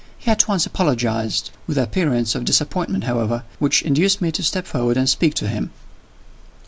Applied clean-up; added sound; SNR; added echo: none; none; none; none.